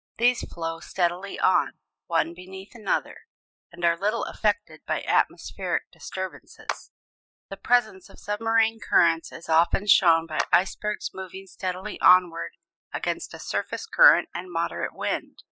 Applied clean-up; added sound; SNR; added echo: classical method spectral subtraction.